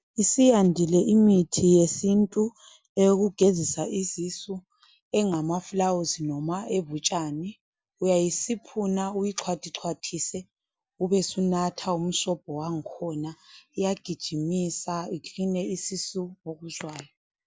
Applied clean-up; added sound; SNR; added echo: none; none; none; none.